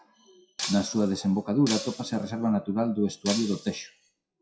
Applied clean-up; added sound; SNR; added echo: classical method WPE with log-MMSE.